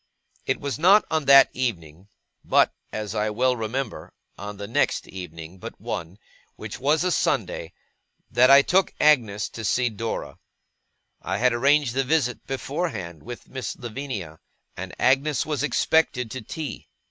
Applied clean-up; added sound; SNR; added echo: none; none; none; none.